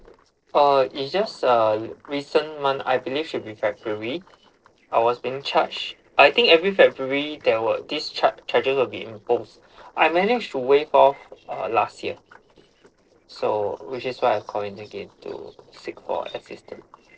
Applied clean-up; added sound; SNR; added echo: neural separator model SepFormer DNS4.